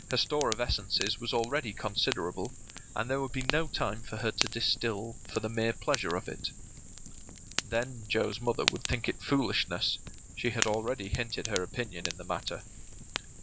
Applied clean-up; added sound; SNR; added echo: none; Fire; 6 dB; none.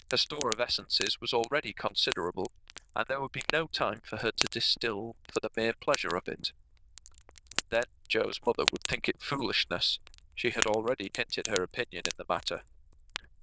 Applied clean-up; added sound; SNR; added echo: neural diffusion model UNIVERSE++.